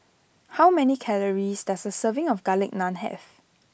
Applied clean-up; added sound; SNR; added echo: none; none; none; none.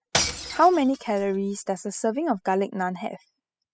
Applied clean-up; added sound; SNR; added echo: classical method spectral subtraction.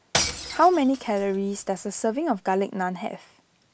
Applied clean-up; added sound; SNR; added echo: none; Shatter / Crushing; 8 dB; none.